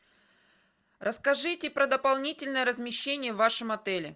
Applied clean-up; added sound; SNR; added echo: none; none; none; none.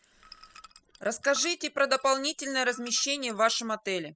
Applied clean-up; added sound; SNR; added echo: classical method spectral subtraction.